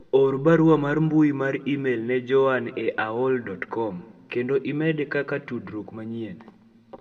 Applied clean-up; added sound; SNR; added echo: none; none; none; reverberation time 0.9 s.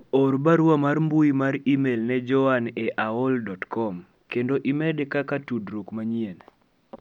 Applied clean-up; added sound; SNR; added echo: none; none; none; none.